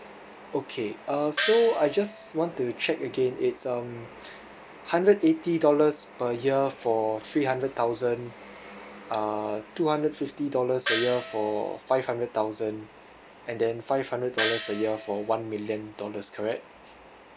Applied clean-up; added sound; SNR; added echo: none; Gong; 5 dB; none.